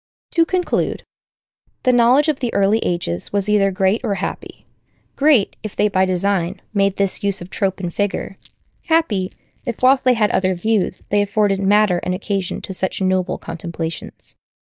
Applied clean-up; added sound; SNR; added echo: neural mask model DeepFilterNet 3.